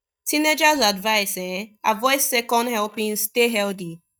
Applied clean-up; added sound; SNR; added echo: neural mask model DeepFilterNet 3.